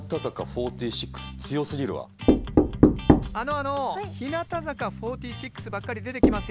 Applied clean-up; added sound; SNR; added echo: none; Knock; -4 dB; none.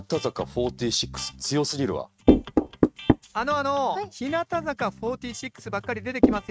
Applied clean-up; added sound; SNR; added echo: neural mask model RNNoise.